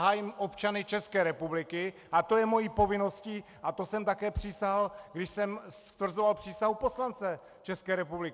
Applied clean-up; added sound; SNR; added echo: none; none; none; none.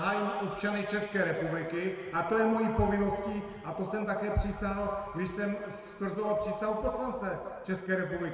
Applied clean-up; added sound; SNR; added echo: none; none; none; reverberation time 2.2 s.